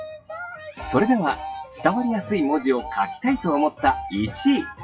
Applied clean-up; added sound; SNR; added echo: classical method WPE with log-MMSE.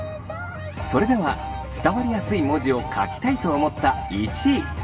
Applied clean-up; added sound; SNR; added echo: none; Drum; 14 dB; reverberation time 2.7 s.